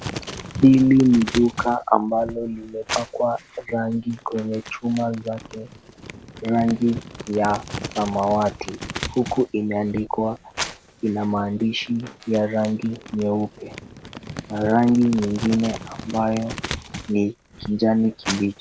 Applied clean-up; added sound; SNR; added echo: none; Crumpling, crinkling; 13 dB; none.